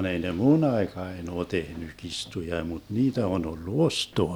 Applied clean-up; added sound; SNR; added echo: none; none; none; none.